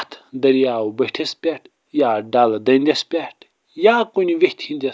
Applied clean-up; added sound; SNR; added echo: none; none; none; none.